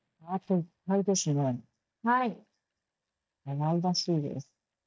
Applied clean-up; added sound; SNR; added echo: neural mask model DeepFilterNet 3.